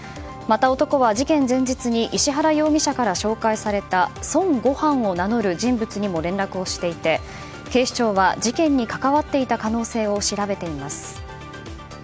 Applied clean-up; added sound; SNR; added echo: none; none; none; none.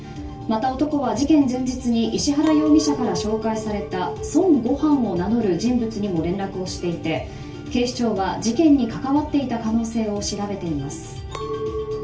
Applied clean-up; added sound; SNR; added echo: none; Chink, clink; 14 dB; reverberation time 0.3 s.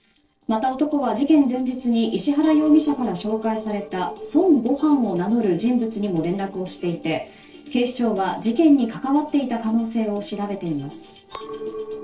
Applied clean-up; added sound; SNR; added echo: neural separator model SepFormer DNS4.